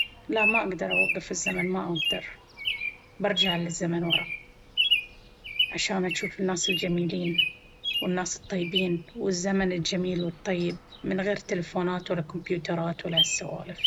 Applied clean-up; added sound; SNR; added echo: none; Bird vocalization, bird call, bird song; 2 dB; none.